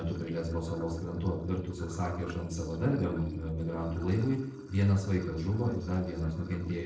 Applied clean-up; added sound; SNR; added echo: neural separator model SepFormer DNS4.